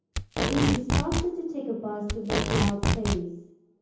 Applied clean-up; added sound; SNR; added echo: none; Packing tape, duct tape; -4 dB; reverberation time 0.9 s.